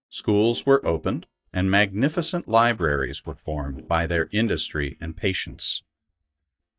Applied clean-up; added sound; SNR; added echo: neural mask model DeepFilterNet 3.